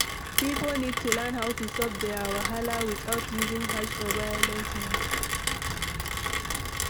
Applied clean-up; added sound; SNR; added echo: none; Rain; -3 dB; none.